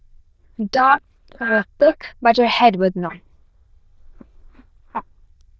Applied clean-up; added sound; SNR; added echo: neural diffusion model UNIVERSE++.